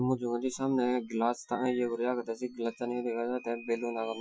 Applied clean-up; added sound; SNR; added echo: classical method Wiener filter.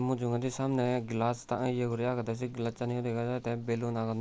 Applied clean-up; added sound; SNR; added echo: none; none; none; none.